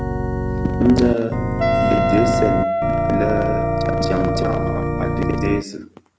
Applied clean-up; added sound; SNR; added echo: none; Wind instrument, woodwind instrument + Organ; -3 dB; none.